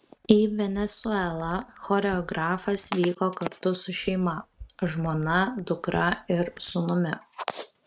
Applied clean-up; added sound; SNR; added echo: neural mask model RNNoise.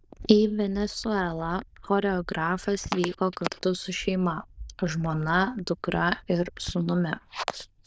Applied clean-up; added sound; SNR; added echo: neural diffusion model UNIVERSE++.